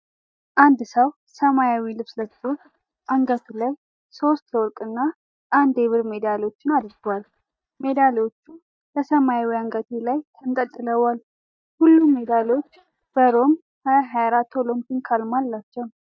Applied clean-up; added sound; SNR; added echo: neural mask model DeepFilterNet 3.